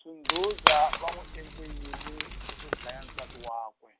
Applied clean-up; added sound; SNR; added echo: none; Wood; -2 dB; none.